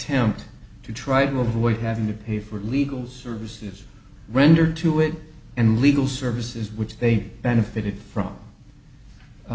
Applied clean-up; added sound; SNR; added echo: none; none; none; none.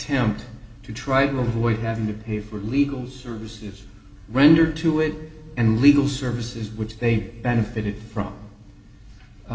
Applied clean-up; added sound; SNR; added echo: none; none; none; reverberation time 1.4 s.